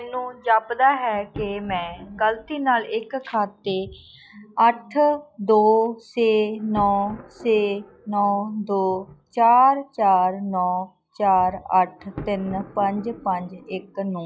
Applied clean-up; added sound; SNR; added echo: classical method log-MMSE.